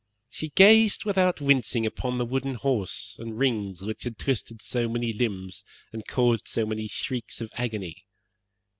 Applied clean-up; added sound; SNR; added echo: none; none; none; none.